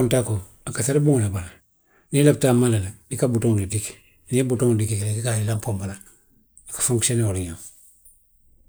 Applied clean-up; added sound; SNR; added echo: neural mask model Resemble Enhance denoiser.